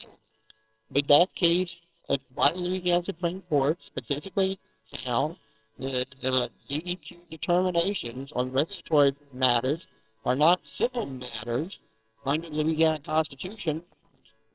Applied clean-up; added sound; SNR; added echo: neural separator model SepFormer WHAMR!.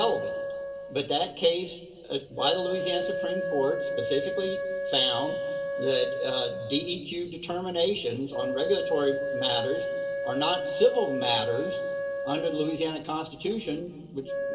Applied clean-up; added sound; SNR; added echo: none; Wind instrument, woodwind instrument; 3 dB; reverberation time 2.9 s.